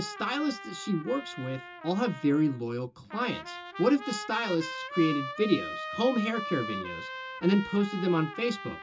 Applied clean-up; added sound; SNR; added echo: none; Trumpet; 10 dB; reverberation time 0.2 s.